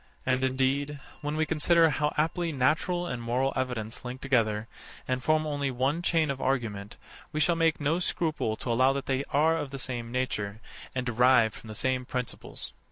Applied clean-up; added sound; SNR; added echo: neural separator model SepFormer DNS4.